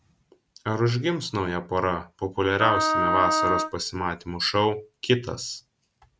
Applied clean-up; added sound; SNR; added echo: none; Wind instrument, woodwind instrument; -1 dB; none.